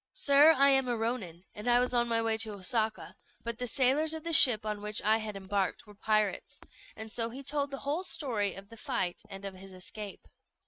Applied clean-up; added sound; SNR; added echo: neural mask model RNNoise.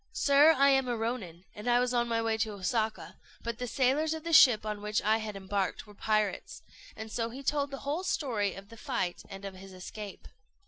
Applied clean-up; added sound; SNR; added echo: none; none; none; none.